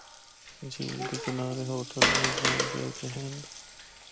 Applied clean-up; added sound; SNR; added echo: none; Water; -4 dB; none.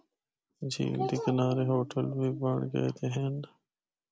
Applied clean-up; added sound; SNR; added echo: none; none; none; none.